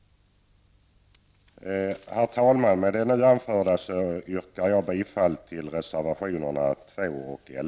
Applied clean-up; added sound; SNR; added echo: none; none; none; none.